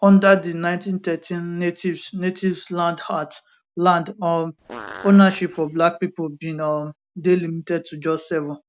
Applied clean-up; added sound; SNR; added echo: none; Fart; 17 dB; none.